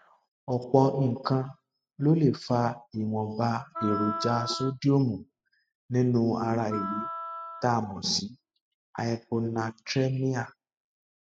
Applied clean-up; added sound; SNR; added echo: classical method spectral subtraction.